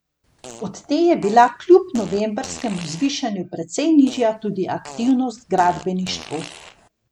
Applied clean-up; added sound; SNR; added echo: none; Fart; 19 dB; none.